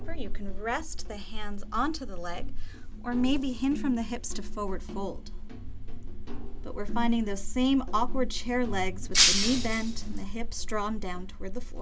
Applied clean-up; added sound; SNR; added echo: none; Shatter; -1 dB; none.